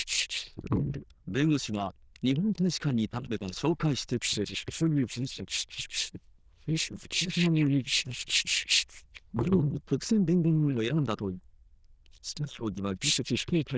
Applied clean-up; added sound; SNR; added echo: neural diffusion model UNIVERSE++.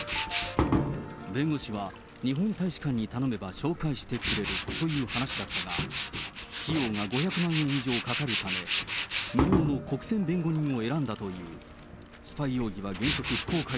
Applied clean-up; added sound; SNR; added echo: none; Tools; 2 dB; none.